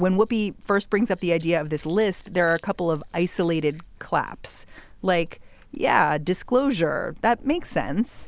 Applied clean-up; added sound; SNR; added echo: none; Chewing, mastication; 17 dB; none.